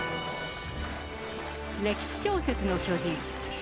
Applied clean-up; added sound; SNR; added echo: none; Shatter; 9 dB; none.